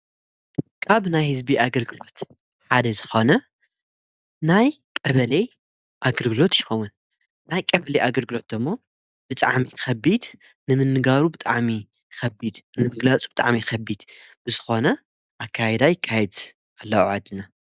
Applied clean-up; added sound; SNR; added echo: none; none; none; none.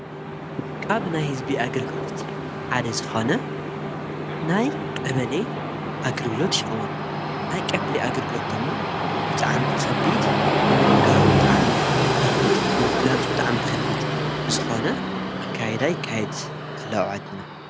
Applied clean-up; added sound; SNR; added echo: none; Train; -4 dB; none.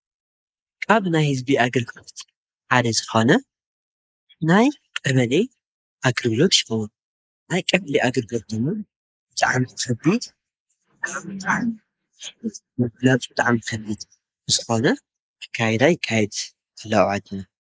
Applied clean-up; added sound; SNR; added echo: neural mask model Resemble Enhance denoiser.